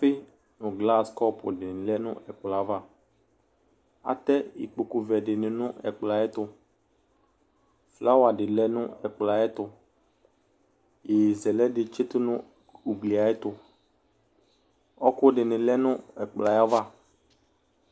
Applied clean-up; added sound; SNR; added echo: none; none; none; none.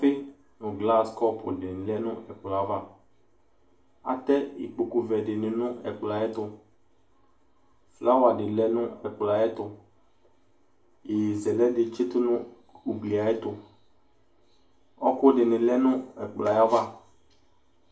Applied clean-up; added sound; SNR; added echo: none; none; none; reverberation time 0.3 s.